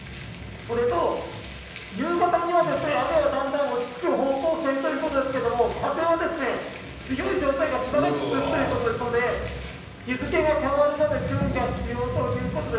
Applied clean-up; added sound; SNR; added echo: none; none; none; reverberation time 0.9 s.